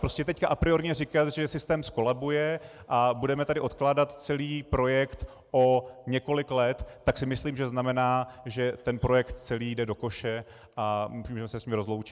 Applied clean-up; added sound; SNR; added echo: none; none; none; none.